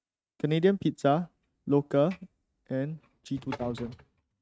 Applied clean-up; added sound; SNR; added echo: neural mask model RNNoise.